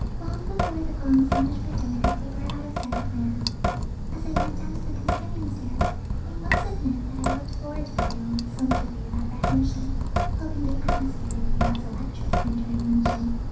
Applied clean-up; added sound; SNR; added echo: none; Drip / Sink (filling or washing); -5 dB; reverberation time 0.6 s.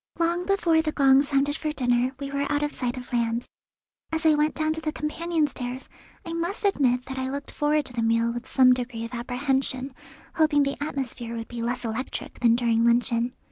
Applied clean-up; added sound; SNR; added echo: none; none; none; none.